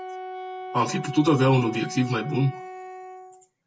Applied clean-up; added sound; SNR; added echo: none; Wind instrument, woodwind instrument; 12 dB; none.